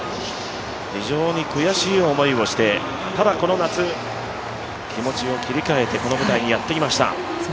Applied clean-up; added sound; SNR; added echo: none; none; none; none.